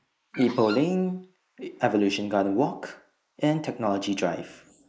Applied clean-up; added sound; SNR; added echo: neural mask model Resemble Enhance denoiser.